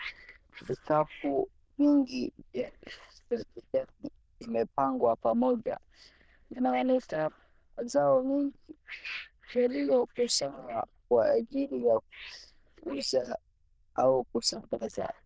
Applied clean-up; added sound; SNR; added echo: neural diffusion model UNIVERSE++.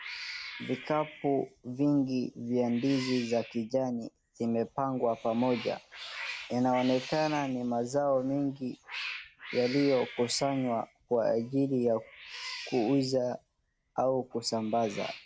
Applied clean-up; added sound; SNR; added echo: none; Cat; 15 dB; none.